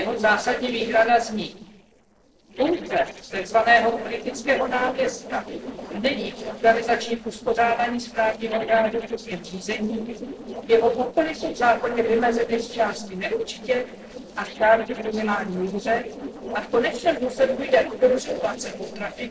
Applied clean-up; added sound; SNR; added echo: neural separator model SepFormer DNS4.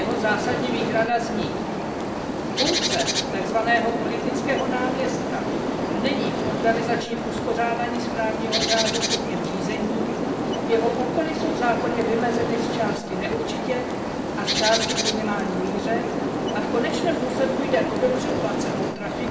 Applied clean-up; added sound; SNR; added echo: none; Bird; -1 dB; reverberation time 1.9 s.